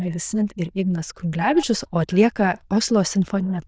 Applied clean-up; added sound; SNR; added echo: neural diffusion model UNIVERSE++.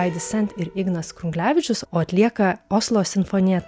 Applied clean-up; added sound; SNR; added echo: none; none; none; none.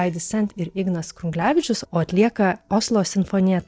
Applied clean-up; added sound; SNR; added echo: neural separator model SepFormer DNS4.